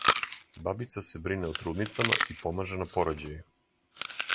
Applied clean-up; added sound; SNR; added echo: none; Chewing, mastication; -2 dB; none.